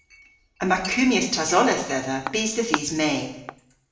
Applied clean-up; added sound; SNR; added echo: none; Chink, clink; 13 dB; reverberation time 0.8 s.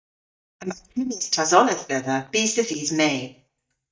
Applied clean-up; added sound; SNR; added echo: neural mask model DeepFilterNet 3.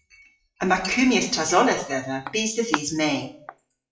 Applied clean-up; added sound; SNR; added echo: classical method WPE with log-MMSE.